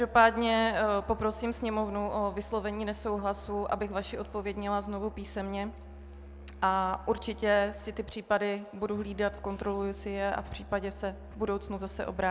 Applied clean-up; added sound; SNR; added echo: none; Musical instrument; 15 dB; none.